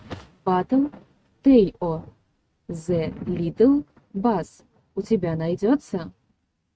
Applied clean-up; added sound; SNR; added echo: neural mask model RNNoise.